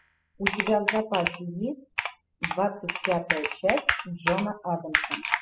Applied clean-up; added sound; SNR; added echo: classical method spectral subtraction.